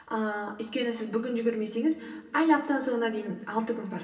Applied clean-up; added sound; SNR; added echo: none; none; none; reverberation time 2.7 s.